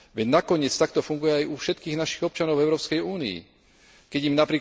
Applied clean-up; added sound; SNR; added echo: none; none; none; none.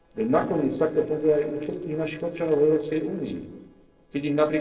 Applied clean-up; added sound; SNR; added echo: neural separator model SepFormer DNS4.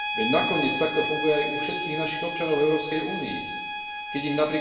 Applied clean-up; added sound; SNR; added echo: none; Bowed string instrument; 2 dB; reverberation time 1.2 s.